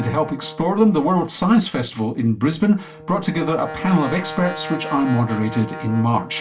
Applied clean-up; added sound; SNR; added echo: none; Brass instrument; 14 dB; reverberation time 0.2 s.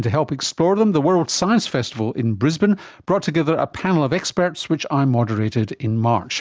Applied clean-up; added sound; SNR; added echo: none; none; none; none.